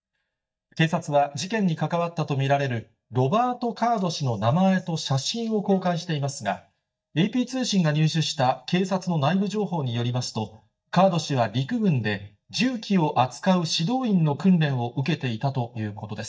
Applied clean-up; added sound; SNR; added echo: neural mask model DeepFilterNet 3.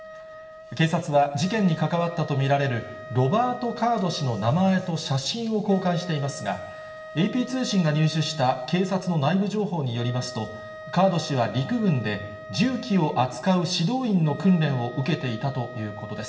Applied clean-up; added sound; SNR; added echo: none; Wind instrument, woodwind instrument; 16 dB; reverberation time 0.9 s.